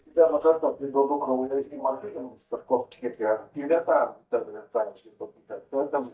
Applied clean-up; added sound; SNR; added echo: neural mask model DeepFilterNet 3.